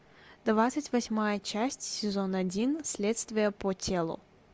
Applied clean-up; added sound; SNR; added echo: none; none; none; none.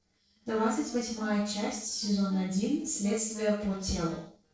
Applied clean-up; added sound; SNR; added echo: neural separator model SepFormer DNS4.